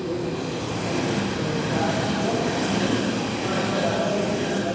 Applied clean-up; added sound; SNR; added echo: none; Train; -3 dB; reverberation time 2.2 s.